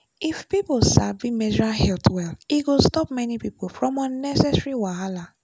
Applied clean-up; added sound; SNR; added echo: none; none; none; none.